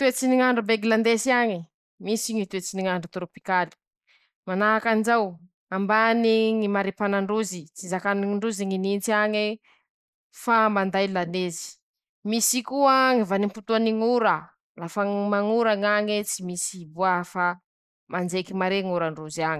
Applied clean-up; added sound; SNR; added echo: neural mask model Resemble Enhance denoiser.